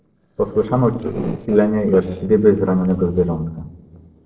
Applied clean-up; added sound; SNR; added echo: neural separator model SepFormer DNS4.